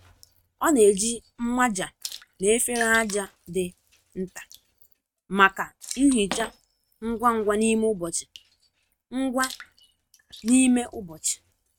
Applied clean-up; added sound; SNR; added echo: neural mask model RNNoise.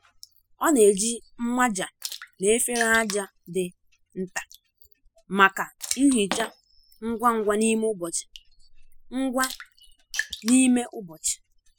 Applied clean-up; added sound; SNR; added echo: classical method spectral subtraction.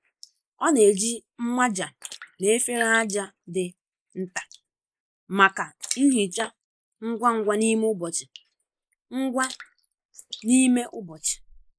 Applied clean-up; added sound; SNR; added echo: neural mask model Resemble Enhance denoiser.